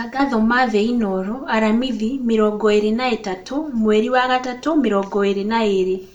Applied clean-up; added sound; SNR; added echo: none; none; none; reverberation time 0.4 s.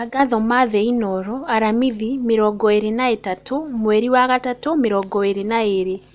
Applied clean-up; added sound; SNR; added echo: none; none; none; none.